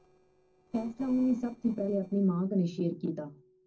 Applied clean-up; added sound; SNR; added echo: neural separator model SepFormer DNS4.